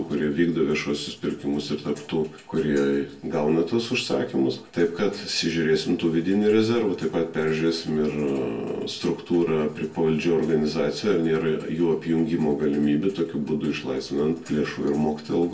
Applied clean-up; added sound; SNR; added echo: none; none; none; reverberation time 0.2 s.